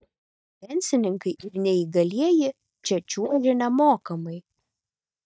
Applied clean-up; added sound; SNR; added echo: neural mask model DeepFilterNet 3.